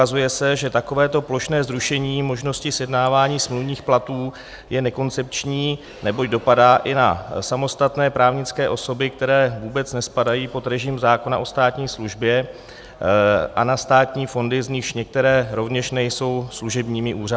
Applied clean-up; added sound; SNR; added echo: none; none; none; none.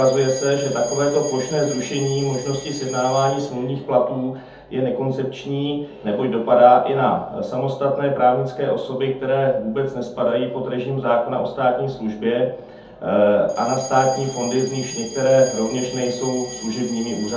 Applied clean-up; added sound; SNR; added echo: none; Alarm; 18 dB; reverberation time 0.6 s.